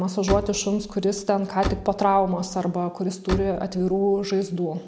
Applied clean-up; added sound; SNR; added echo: none; Slam; 10 dB; none.